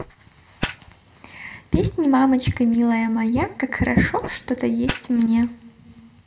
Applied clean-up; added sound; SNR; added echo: none; Fire; 16 dB; reverberation time 0.7 s.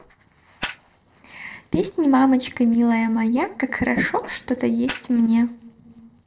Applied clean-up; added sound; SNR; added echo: neural separator model SepFormer DNS4.